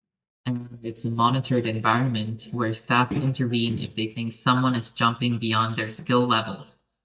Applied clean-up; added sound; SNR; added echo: neural mask model DeepFilterNet 3.